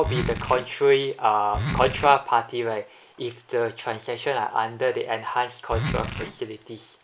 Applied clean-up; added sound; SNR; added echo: none; Zipper (clothing); 6 dB; none.